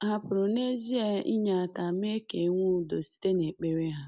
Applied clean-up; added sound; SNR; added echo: none; none; none; none.